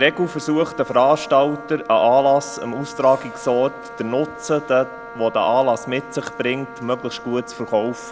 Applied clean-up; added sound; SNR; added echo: none; Wind instrument, woodwind instrument; 16 dB; none.